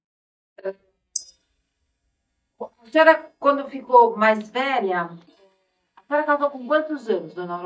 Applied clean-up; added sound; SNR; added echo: neural mask model DeepFilterNet 3.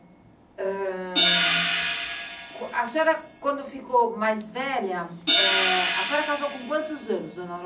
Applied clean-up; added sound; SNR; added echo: none; Hi-hat; -5 dB; none.